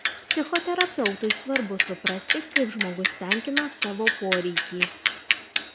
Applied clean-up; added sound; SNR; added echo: none; Bicycle; -2 dB; none.